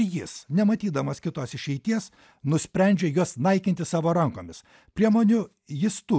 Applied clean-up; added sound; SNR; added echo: none; none; none; none.